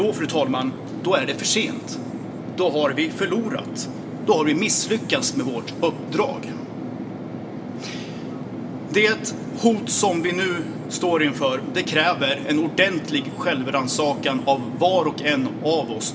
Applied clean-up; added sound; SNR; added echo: none; Fixed-wing aircraft, airplane; 8 dB; reverberation time 1.0 s.